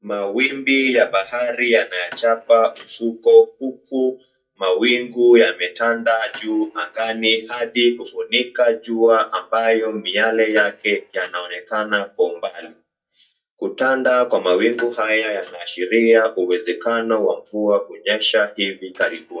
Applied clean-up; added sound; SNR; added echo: neural mask model DeepFilterNet 3.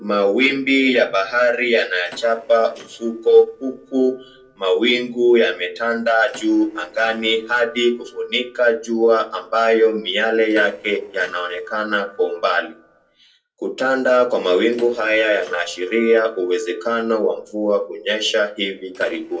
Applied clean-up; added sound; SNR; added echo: neural separator model SepFormer DNS4.